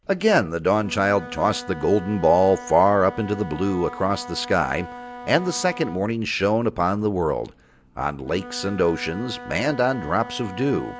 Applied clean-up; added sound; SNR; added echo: none; Wind instrument, woodwind instrument; 16 dB; none.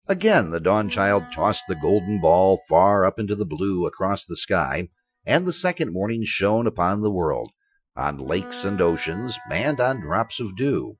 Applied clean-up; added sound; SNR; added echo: classical method Wiener filter.